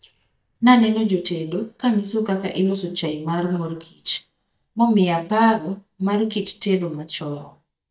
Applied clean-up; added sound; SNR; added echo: neural mask model DeepFilterNet 3.